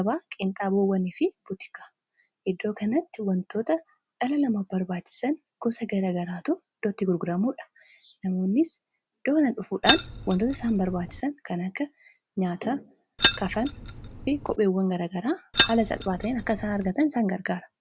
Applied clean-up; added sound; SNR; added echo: none; Keys jangling; -3 dB; none.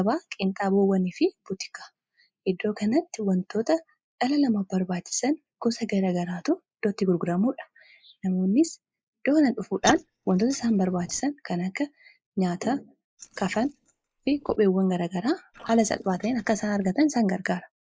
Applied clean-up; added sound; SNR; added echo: neural mask model Resemble Enhance denoiser.